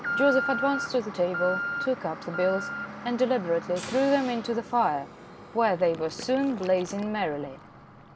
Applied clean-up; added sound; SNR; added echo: none; Alarm; 8 dB; none.